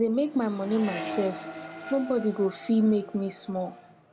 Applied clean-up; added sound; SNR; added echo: none; Accelerating, revving, vroom; 13 dB; none.